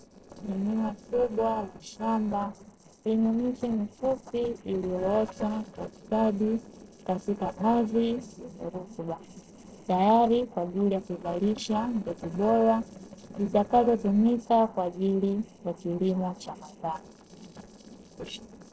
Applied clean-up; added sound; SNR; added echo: neural separator model SepFormer DNS4.